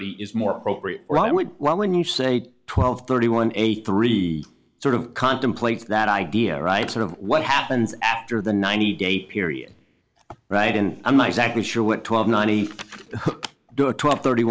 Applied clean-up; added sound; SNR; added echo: none; none; none; none.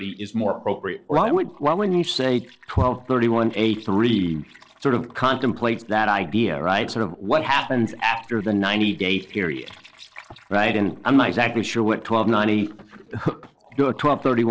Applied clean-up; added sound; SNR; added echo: neural separator model SepFormer DNS4.